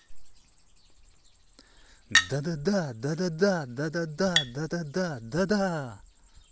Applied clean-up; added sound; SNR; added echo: none; Chink, clink; 5 dB; none.